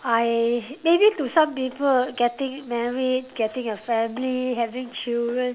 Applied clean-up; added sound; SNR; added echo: none; none; none; none.